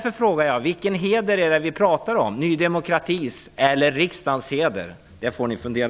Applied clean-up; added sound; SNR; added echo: none; none; none; none.